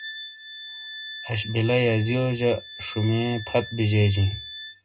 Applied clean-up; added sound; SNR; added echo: none; Wind instrument, woodwind instrument; 13 dB; reverberation time 0.2 s.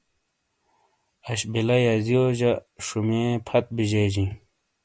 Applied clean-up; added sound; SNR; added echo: none; none; none; none.